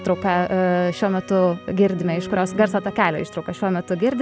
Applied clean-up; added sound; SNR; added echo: none; none; none; none.